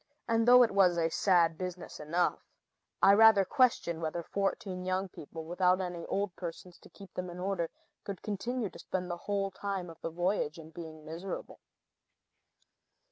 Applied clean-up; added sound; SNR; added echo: none; none; none; none.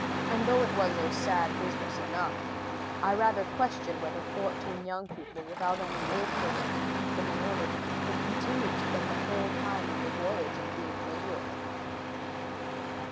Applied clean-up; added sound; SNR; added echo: none; Engine starting; -1 dB; none.